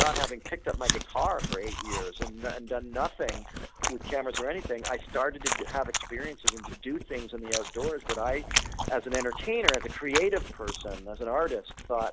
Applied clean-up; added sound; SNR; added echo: none; Chewing, mastication; 1 dB; none.